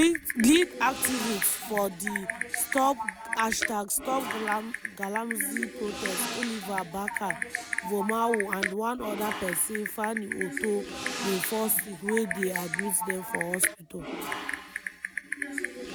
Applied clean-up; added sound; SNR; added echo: none; Typing; 5 dB; none.